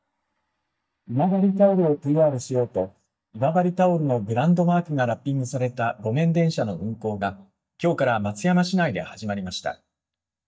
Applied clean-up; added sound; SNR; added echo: neural mask model DeepFilterNet 3.